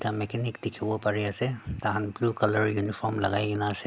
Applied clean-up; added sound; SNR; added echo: none; none; none; none.